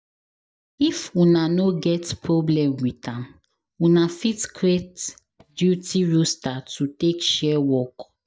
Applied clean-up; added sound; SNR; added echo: neural mask model DeepFilterNet 3.